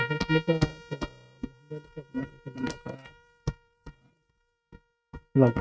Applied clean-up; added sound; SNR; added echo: neural mask model RNNoise.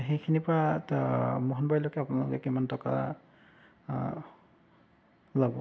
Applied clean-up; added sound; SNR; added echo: none; none; none; none.